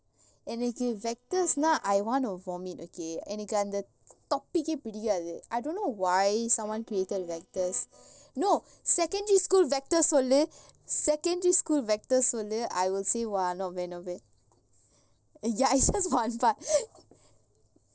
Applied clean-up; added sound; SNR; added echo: neural separator model SepFormer DNS4.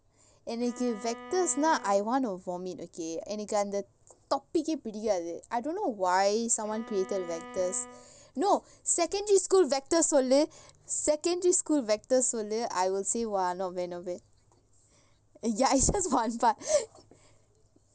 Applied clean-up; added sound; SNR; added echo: none; Bowed string instrument; 17 dB; none.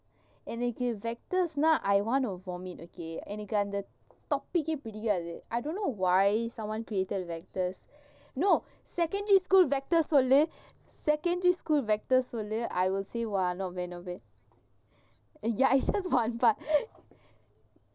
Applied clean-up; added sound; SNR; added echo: none; none; none; none.